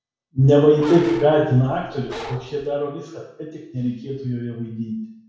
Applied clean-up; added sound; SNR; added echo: none; Bark; 14 dB; reverberation time 0.7 s.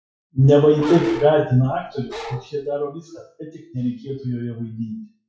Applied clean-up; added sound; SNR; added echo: classical method WPE with log-MMSE.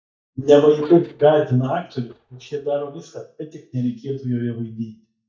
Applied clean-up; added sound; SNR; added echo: neural mask model DeepFilterNet 3.